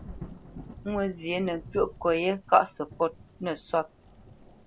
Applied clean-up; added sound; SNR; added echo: none; Thunder / Rain; 17 dB; none.